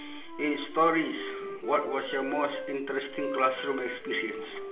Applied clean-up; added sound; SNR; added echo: none; Wind instrument, woodwind instrument; 8 dB; reverberation time 0.8 s.